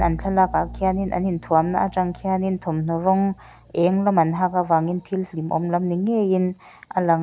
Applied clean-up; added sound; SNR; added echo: none; Bowed string instrument; 17 dB; none.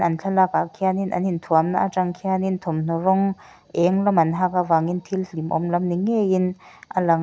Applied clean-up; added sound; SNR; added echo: none; none; none; none.